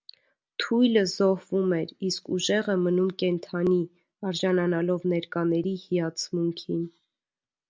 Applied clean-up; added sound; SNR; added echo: none; none; none; none.